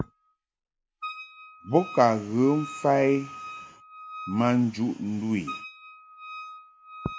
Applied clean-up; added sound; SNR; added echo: none; Wind instrument, woodwind instrument; 15 dB; none.